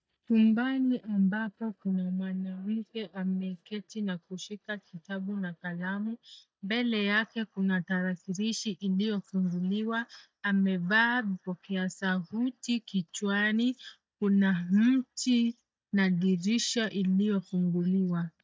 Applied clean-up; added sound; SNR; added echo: neural mask model DeepFilterNet 3.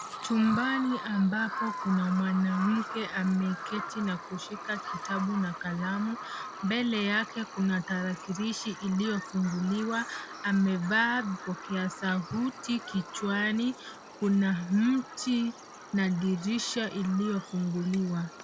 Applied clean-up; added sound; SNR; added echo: none; Bird vocalization, bird call, bird song; 11 dB; none.